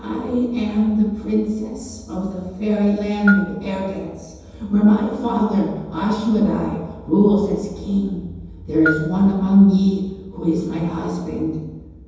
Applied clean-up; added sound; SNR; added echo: none; Bell; 12 dB; reverberation time 1.1 s.